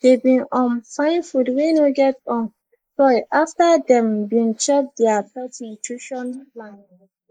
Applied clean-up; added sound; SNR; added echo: neural mask model Resemble Enhance denoiser.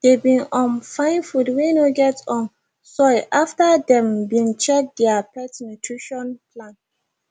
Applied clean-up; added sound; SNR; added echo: none; none; none; none.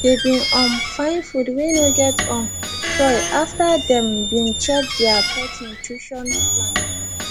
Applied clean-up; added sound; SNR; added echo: none; Squeak; 2 dB; none.